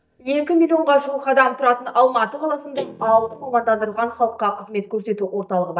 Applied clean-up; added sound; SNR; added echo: neural mask model DeepFilterNet 3.